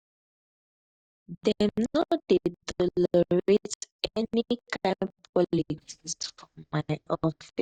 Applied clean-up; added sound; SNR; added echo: neural mask model DeepFilterNet 3.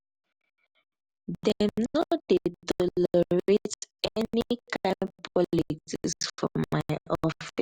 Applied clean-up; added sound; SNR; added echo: none; none; none; none.